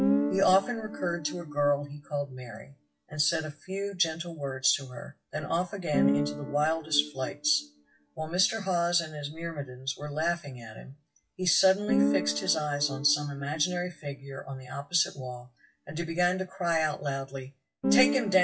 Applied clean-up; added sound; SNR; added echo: classical method WPE with log-MMSE.